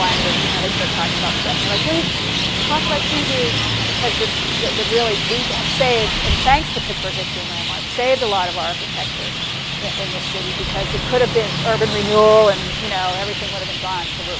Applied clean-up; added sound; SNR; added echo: none; Traffic noise, roadway noise; -1 dB; none.